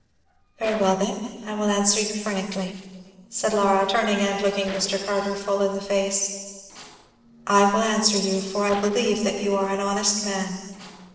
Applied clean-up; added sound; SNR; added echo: neural separator model SepFormer DNS4.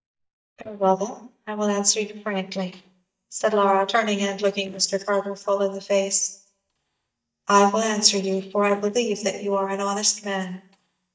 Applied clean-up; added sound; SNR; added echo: neural mask model DeepFilterNet 3.